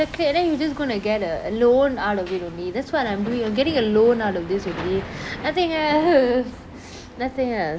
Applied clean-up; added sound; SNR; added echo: none; Hammer; 15 dB; none.